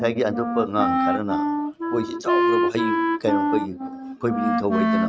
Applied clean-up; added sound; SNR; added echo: neural mask model RNNoise.